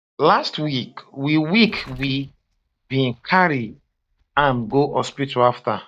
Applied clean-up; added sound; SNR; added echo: neural mask model DeepFilterNet 3.